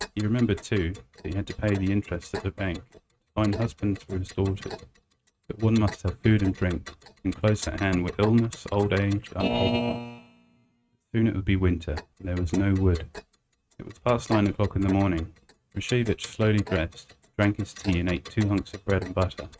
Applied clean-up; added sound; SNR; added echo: neural mask model RNNoise.